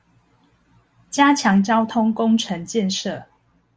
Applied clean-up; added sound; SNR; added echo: none; none; none; none.